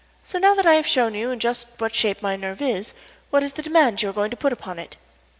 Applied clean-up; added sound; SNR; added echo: none; none; none; none.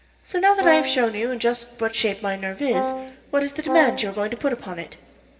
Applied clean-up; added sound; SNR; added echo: none; Brass instrument; 5 dB; reverberation time 2.9 s.